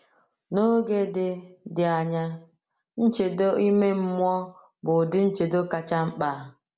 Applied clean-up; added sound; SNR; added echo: none; none; none; none.